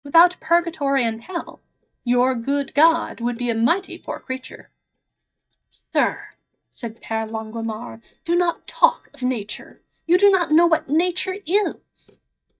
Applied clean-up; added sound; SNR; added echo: neural mask model DeepFilterNet 3.